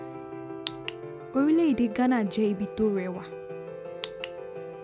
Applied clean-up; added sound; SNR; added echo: none; Piano; 11 dB; none.